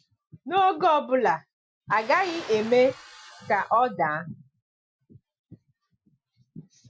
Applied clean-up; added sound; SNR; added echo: classical method Wiener filter.